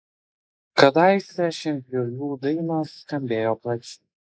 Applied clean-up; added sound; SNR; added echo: neural mask model Resemble Enhance denoiser.